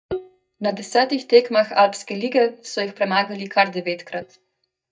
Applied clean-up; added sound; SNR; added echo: neural mask model DeepFilterNet 3.